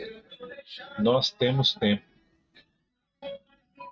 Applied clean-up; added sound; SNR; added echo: neural mask model RNNoise.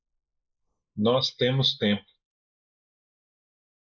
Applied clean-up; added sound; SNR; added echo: neural mask model Resemble Enhance denoiser.